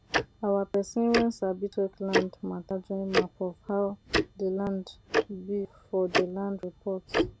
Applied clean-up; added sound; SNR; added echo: none; Tick-tock; 2 dB; none.